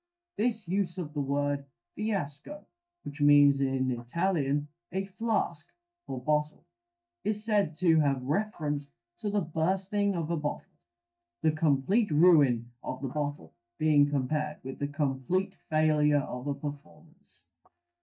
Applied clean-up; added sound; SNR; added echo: neural mask model DeepFilterNet 3.